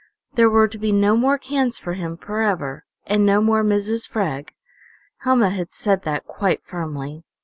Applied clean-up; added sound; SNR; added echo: none; none; none; none.